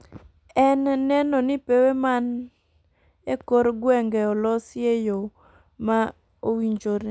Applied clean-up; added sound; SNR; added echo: none; none; none; none.